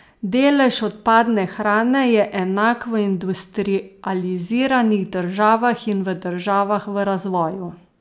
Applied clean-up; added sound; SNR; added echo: none; none; none; none.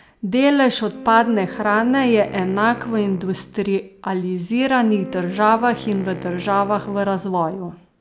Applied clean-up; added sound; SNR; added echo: none; Wind instrument, woodwind instrument; 16 dB; none.